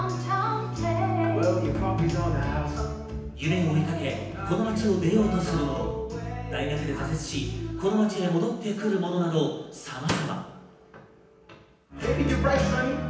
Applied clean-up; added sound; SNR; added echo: none; Slam; 8 dB; reverberation time 0.9 s.